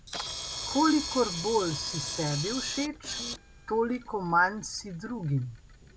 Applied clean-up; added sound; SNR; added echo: none; Camera; 8 dB; none.